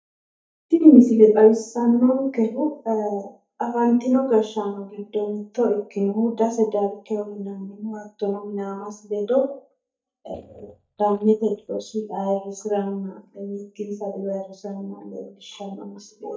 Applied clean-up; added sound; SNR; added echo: neural mask model DeepFilterNet 3.